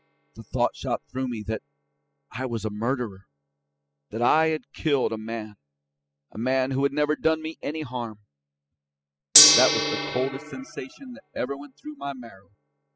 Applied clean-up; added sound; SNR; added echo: classical method spectral subtraction.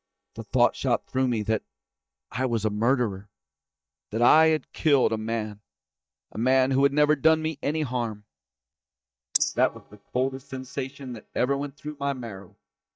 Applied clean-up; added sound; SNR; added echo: neural mask model DeepFilterNet 3.